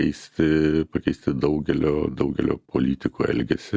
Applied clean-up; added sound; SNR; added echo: none; none; none; none.